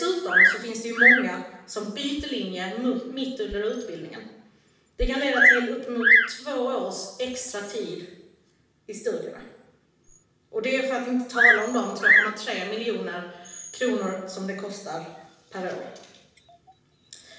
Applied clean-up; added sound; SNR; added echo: none; Bird vocalization, bird call, bird song; -3 dB; reverberation time 0.9 s.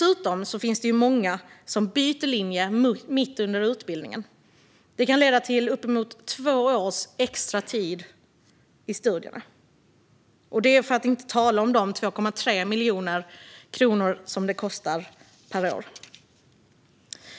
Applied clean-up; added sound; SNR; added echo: none; none; none; none.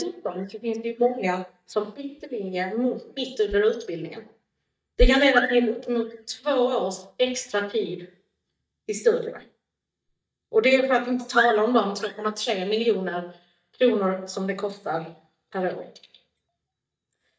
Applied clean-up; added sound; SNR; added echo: neural mask model DeepFilterNet 3.